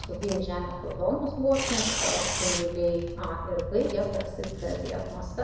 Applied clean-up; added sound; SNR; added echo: none; Tearing; 4 dB; reverberation time 1.0 s.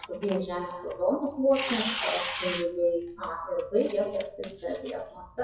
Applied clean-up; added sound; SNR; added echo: classical method WPE with log-MMSE.